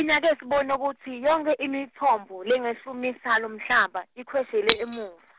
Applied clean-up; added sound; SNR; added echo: none; Shatter; 5 dB; none.